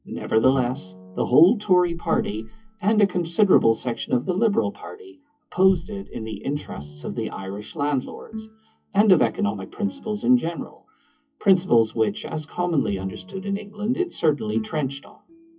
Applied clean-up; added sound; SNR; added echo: classical method WPE with log-MMSE.